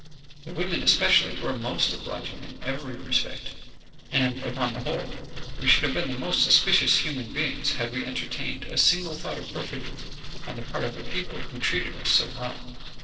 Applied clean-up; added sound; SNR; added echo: neural separator model SepFormer DNS4.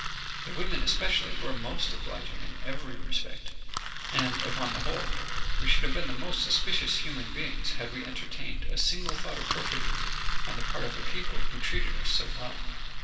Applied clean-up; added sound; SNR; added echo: none; Engine; 11 dB; reverberation time 2.4 s.